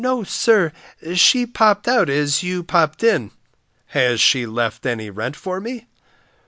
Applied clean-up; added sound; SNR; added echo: none; none; none; none.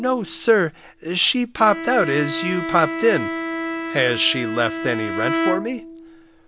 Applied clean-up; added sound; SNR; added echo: none; Bowed string instrument; 6 dB; none.